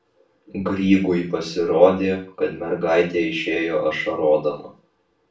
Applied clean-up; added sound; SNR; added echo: none; none; none; reverberation time 0.3 s.